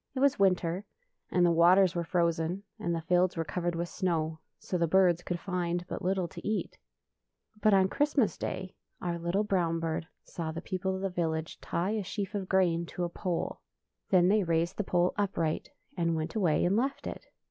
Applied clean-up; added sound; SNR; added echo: none; none; none; none.